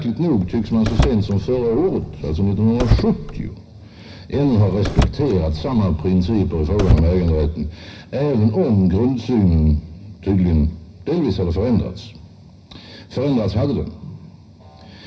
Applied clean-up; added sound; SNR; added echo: none; Car; 4 dB; reverberation time 0.4 s.